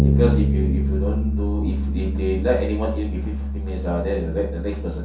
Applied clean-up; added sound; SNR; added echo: none; Bass guitar; -4 dB; reverberation time 0.6 s.